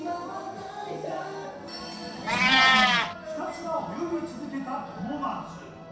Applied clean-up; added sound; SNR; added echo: none; Meow; -4 dB; reverberation time 0.7 s.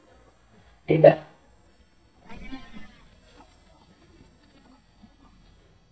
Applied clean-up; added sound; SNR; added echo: neural mask model DeepFilterNet 3.